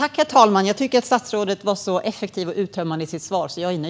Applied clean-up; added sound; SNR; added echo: none; none; none; none.